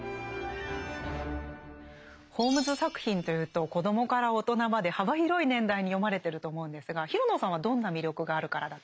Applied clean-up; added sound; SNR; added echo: none; none; none; none.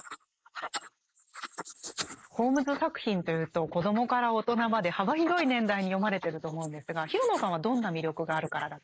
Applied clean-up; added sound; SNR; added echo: neural mask model Resemble Enhance denoiser.